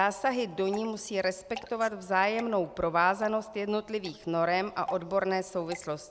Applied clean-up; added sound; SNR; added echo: none; Drip / Water; 19 dB; none.